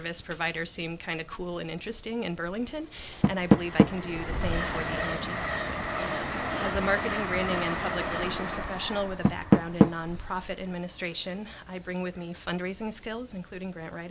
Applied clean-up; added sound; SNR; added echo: none; Door + Train; -3 dB; none.